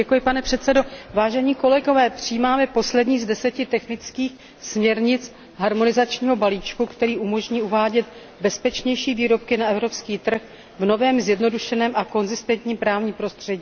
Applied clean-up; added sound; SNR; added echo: none; none; none; none.